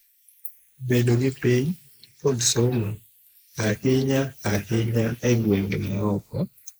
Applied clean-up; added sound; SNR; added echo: neural mask model Resemble Enhance denoiser.